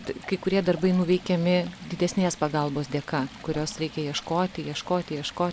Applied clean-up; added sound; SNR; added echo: none; Stream; 18 dB; none.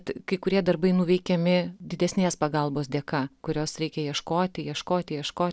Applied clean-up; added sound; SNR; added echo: none; none; none; none.